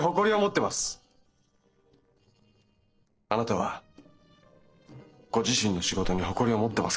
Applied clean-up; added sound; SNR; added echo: neural separator model SepFormer DNS4.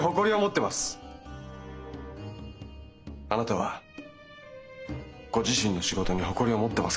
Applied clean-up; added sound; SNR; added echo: none; Alarm / Insect; 16 dB; none.